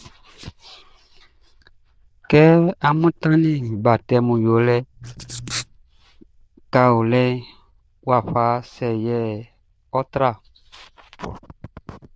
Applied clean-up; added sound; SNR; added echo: neural diffusion model UNIVERSE++.